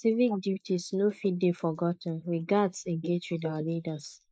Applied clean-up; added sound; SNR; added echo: neural mask model Resemble Enhance denoiser.